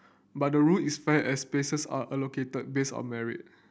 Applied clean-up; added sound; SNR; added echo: none; none; none; none.